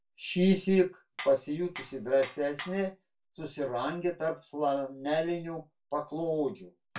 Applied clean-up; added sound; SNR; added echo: none; Tools; 14 dB; reverberation time 0.2 s.